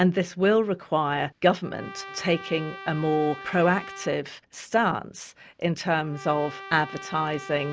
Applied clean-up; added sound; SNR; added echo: none; Trumpet; 17 dB; none.